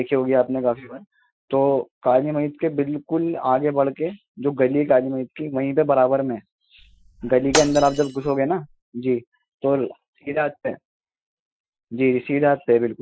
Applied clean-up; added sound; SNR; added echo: classical method Wiener filter.